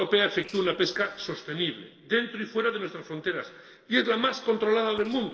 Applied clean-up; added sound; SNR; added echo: neural separator model SepFormer DNS4.